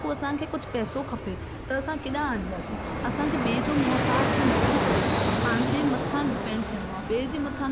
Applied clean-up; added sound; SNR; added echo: none; Fixed-wing aircraft, airplane; -1 dB; none.